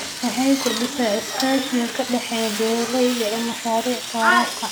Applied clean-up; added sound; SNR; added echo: none; Drill; 8 dB; none.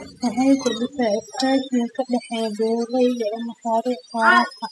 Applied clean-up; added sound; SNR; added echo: classical method spectral subtraction.